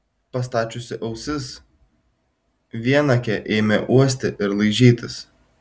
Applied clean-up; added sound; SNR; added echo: none; none; none; none.